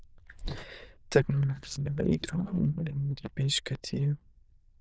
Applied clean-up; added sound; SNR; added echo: neural diffusion model UNIVERSE++.